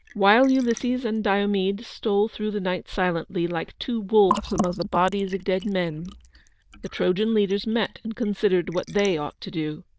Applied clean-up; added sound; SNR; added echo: neural diffusion model UNIVERSE++.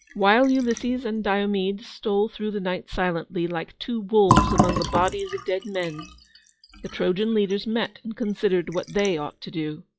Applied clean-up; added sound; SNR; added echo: classical method log-MMSE.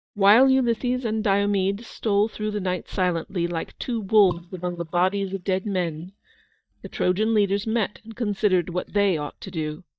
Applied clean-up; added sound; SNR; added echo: neural mask model DeepFilterNet 3.